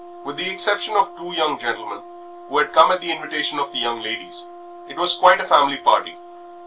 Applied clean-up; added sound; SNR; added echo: none; Brass instrument; 18 dB; none.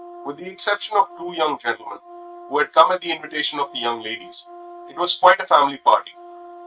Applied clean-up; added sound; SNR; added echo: neural mask model RNNoise.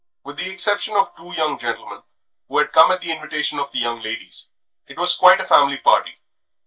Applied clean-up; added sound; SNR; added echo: neural mask model DeepFilterNet 3.